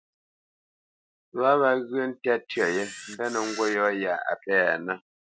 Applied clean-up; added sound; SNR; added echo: none; Camera; 13 dB; none.